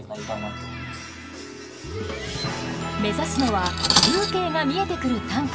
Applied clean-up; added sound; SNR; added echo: none; Cutlery, silverware; 1 dB; reverberation time 0.6 s.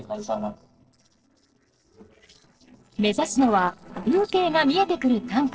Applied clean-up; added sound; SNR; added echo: neural separator model SepFormer DNS4.